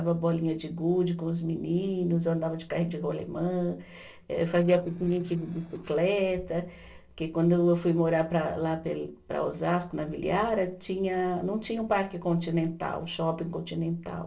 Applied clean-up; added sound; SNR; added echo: neural separator model SepFormer DNS4.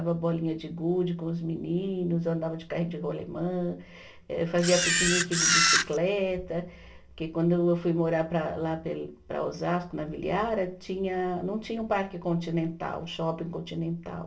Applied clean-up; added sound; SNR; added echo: none; Camera; -5 dB; reverberation time 0.3 s.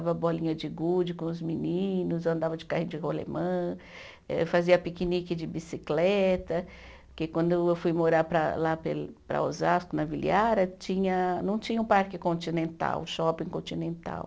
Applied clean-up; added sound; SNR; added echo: none; none; none; none.